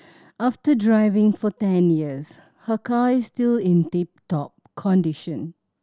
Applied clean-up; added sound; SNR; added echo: none; none; none; none.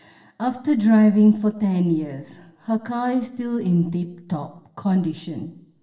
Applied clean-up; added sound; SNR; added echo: none; none; none; reverberation time 0.9 s.